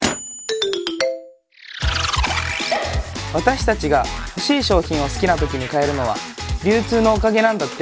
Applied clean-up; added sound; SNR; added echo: none; none; none; none.